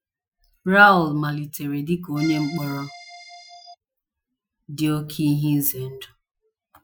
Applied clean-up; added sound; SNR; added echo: classical method Wiener filter.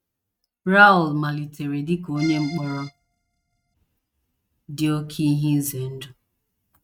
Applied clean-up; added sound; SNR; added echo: neural mask model RNNoise.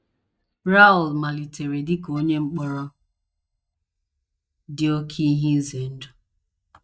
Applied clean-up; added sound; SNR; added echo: neural mask model DeepFilterNet 3.